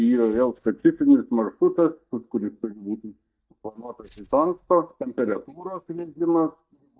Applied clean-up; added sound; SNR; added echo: neural mask model DeepFilterNet 3.